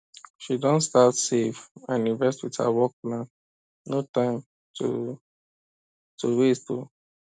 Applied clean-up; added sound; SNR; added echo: none; none; none; none.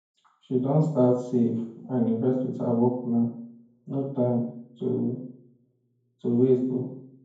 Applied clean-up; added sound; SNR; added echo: none; none; none; reverberation time 0.9 s.